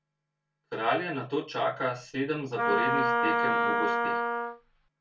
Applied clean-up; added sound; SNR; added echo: none; Wind instrument, woodwind instrument; -5 dB; reverberation time 0.2 s.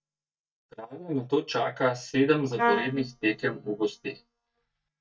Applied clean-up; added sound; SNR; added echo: neural mask model DeepFilterNet 3.